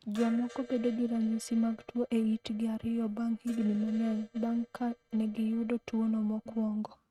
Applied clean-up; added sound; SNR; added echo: neural mask model RNNoise.